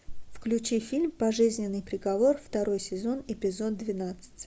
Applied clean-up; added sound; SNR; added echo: none; none; none; none.